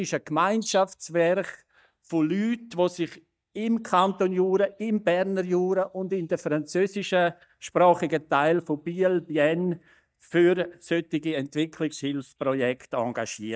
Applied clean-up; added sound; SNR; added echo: neural mask model DeepFilterNet 3.